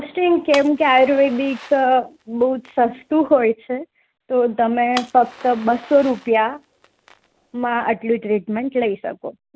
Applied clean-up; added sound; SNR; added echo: none; Fire; 20 dB; none.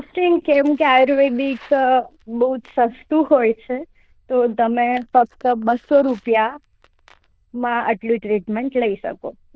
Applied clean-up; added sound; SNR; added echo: neural diffusion model UNIVERSE++.